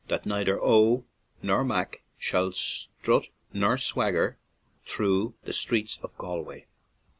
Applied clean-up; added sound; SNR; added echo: none; none; none; none.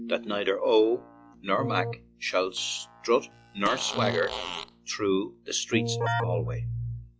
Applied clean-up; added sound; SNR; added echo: classical method log-MMSE.